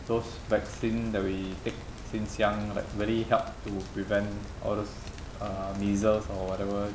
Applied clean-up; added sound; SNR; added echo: none; Rain; 10 dB; none.